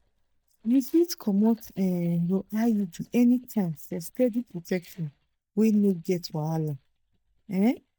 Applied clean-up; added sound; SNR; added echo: neural mask model DeepFilterNet 3.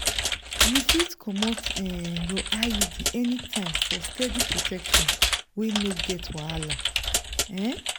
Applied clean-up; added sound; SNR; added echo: none; Computer keyboard; -4 dB; none.